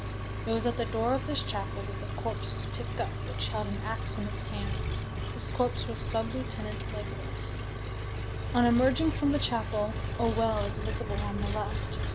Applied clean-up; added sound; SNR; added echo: none; Engine; 1 dB; none.